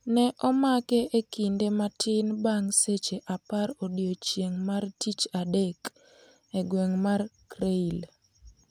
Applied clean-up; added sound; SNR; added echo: none; none; none; none.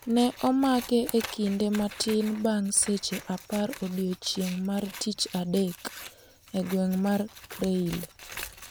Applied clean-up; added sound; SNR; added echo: none; Scissors; 16 dB; none.